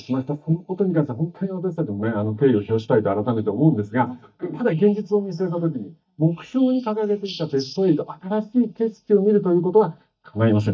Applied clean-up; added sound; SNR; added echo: neural mask model DeepFilterNet 3.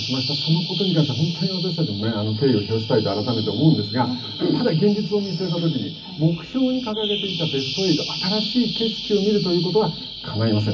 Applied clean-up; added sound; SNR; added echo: none; Bird vocalization, bird call, bird song; 9 dB; reverberation time 0.4 s.